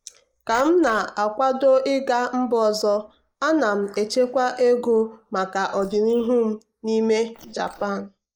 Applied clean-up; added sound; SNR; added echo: neural mask model Resemble Enhance denoiser.